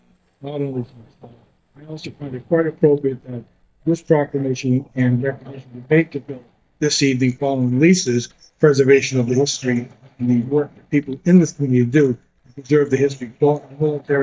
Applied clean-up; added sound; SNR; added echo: neural mask model DeepFilterNet 3.